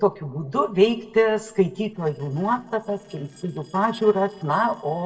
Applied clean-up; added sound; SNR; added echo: neural separator model SepFormer DNS4.